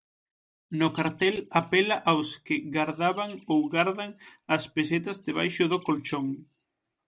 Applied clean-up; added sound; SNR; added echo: neural mask model DeepFilterNet 3.